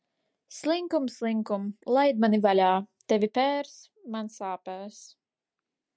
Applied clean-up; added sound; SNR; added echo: none; none; none; none.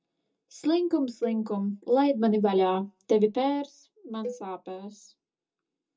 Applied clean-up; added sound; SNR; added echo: none; Cowbell; 16 dB; reverberation time 0.2 s.